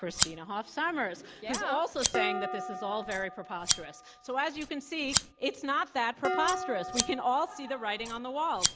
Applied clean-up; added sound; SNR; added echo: none; Scissors + Dishes, pots, and pans; 2 dB; none.